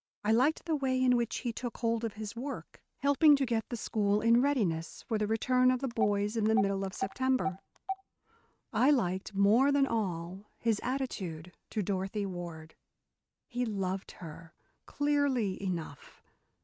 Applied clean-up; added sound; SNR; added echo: neural mask model RNNoise.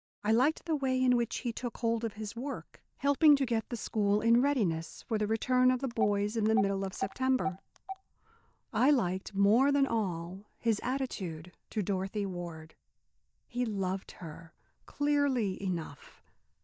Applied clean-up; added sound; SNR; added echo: neural mask model DeepFilterNet 3.